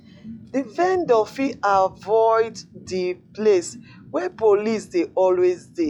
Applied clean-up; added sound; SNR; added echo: classical method log-MMSE.